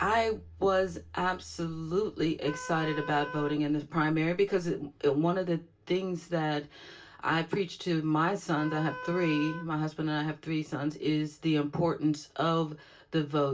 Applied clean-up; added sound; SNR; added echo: none; Wind instrument, woodwind instrument; 12 dB; reverberation time 0.2 s.